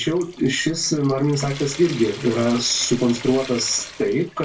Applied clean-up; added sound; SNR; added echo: none; Trickle, dribble / Sink (filling or washing) / Water tap, faucet; 16 dB; reverberation time 0.1 s.